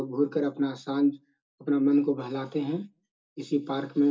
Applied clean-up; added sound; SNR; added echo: none; none; none; reverberation time 0.2 s.